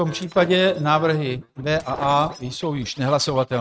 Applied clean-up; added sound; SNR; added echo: neural mask model RNNoise.